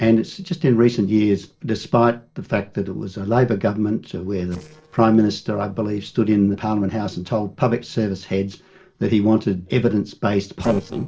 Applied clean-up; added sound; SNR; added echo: neural separator model SepFormer DNS4.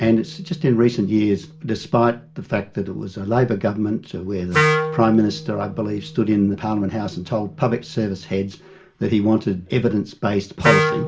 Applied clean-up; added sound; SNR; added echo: none; Wind instrument, woodwind instrument; 7 dB; reverberation time 0.3 s.